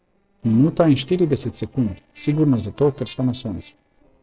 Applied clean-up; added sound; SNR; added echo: neural separator model SepFormer DNS4.